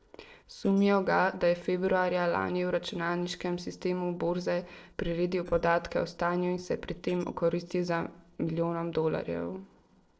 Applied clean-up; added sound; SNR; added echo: neural separator model SepFormer DNS4.